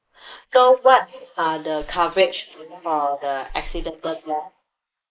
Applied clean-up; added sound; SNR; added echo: neural mask model Resemble Enhance denoiser.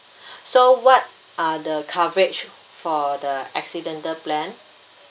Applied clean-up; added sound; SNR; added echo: none; none; none; none.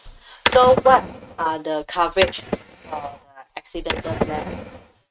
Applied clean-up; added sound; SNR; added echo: neural mask model RNNoise.